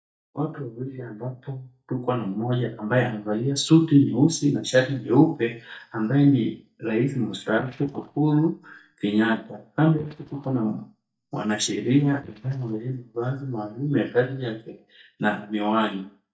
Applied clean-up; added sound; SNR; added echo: neural mask model DeepFilterNet 3.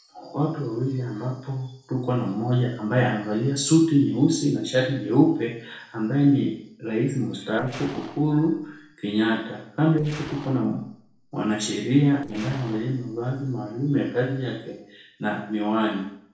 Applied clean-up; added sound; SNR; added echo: neural separator model SepFormer DNS4.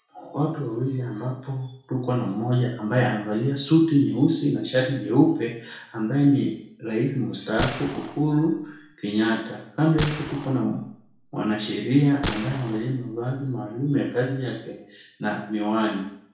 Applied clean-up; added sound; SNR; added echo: none; Gunshot, gunfire; 10 dB; reverberation time 0.5 s.